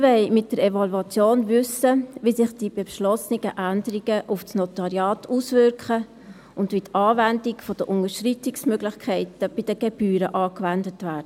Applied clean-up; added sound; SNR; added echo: none; none; none; none.